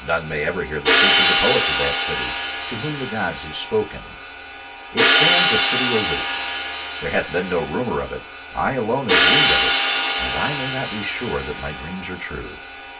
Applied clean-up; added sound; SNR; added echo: none; Hi-hat; -4 dB; reverberation time 0.2 s.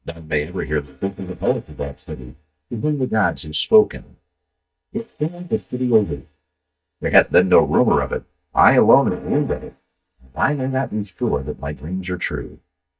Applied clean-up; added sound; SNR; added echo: neural mask model DeepFilterNet 3.